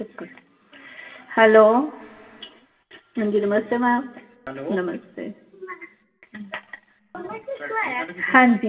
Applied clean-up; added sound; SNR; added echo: none; none; none; reverberation time 1.7 s.